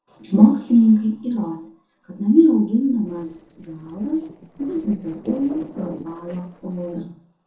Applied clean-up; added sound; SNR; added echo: neural separator model SepFormer DNS4.